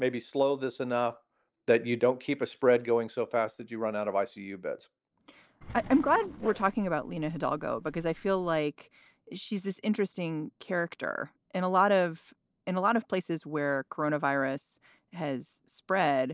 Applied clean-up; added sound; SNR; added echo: neural separator model SepFormer DNS4.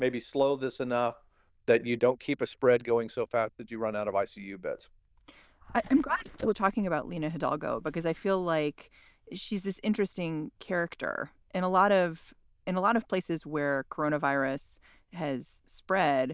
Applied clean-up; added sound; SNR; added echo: neural diffusion model UNIVERSE++.